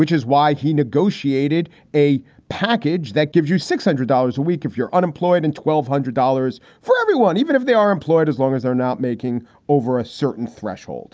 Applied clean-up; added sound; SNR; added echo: none; none; none; none.